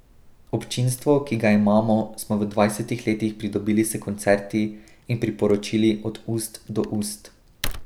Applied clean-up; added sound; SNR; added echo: none; Tearing / Wood; 17 dB; none.